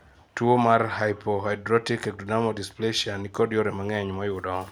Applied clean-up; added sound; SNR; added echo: none; none; none; none.